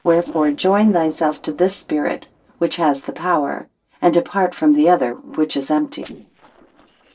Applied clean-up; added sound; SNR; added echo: neural separator model SepFormer DNS4.